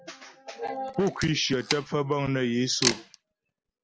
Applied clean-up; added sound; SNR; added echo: none; Camera; 7 dB; none.